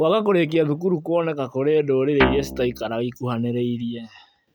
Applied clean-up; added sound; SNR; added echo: neural mask model RNNoise.